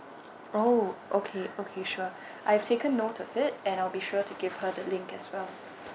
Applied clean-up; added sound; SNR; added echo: none; none; none; none.